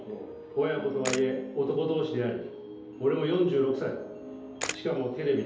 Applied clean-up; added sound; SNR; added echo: none; Camera; 12 dB; reverberation time 2.2 s.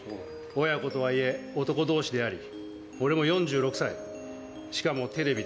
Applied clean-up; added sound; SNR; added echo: none; none; none; none.